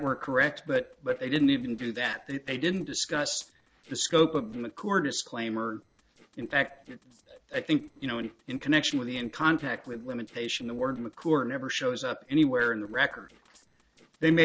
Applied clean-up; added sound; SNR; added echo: neural separator model SepFormer DNS4.